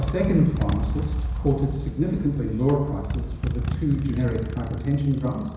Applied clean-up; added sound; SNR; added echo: none; Motorcycle; 4 dB; reverberation time 1.0 s.